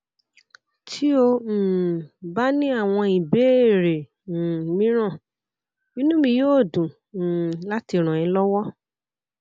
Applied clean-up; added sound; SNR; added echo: none; none; none; none.